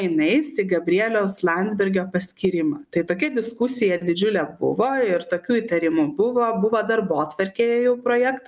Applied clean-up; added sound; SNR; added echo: none; none; none; none.